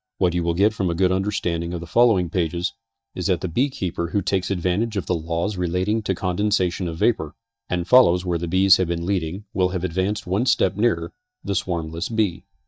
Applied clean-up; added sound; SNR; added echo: neural mask model DeepFilterNet 3.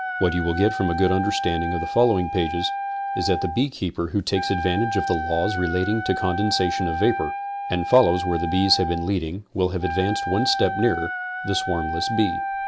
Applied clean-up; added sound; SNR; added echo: none; Wind instrument, woodwind instrument; 5 dB; none.